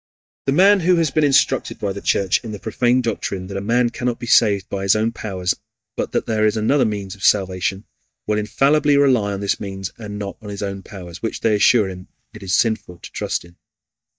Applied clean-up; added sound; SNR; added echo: neural mask model DeepFilterNet 3.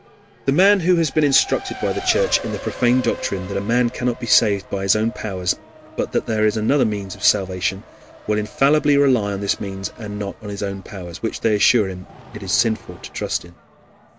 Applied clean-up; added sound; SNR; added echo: none; Race car, auto racing; 17 dB; none.